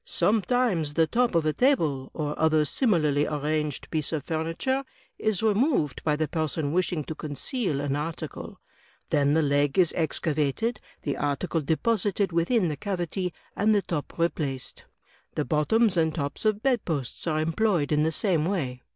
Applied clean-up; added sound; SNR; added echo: none; none; none; none.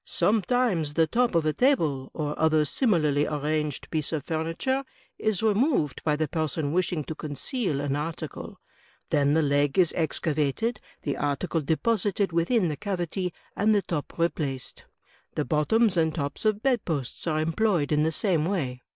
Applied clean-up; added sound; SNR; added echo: neural mask model Resemble Enhance denoiser.